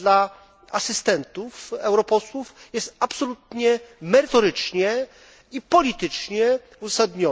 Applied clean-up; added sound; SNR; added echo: none; none; none; none.